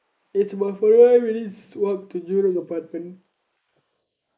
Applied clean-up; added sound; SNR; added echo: neural mask model Resemble Enhance denoiser.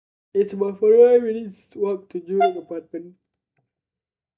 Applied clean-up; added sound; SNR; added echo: neural mask model DeepFilterNet 3.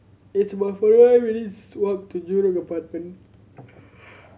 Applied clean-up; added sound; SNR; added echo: none; none; none; none.